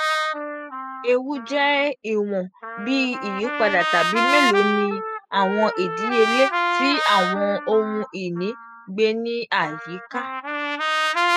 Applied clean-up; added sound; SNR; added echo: classical method spectral subtraction.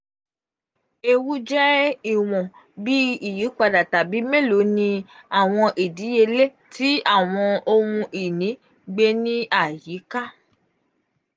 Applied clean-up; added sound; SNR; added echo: none; none; none; none.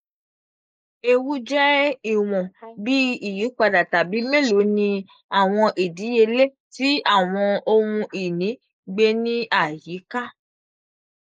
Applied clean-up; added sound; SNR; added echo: neural mask model Resemble Enhance denoiser.